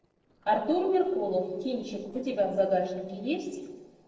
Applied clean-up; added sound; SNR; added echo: neural separator model SepFormer DNS4.